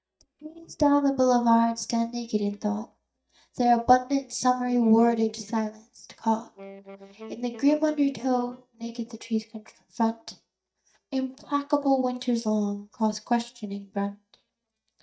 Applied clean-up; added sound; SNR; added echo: neural mask model DeepFilterNet 3.